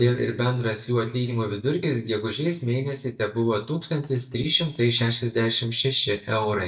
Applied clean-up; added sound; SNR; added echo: neural mask model DeepFilterNet 3.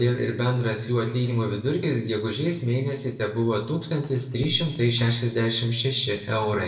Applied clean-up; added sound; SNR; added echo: neural separator model SepFormer DNS4.